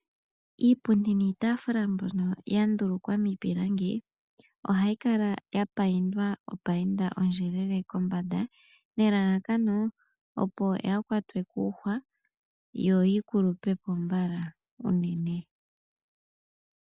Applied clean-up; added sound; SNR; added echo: none; none; none; none.